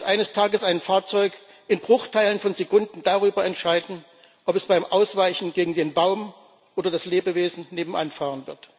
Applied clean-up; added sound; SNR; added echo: none; none; none; none.